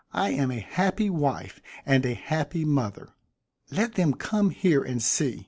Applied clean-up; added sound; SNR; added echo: none; none; none; none.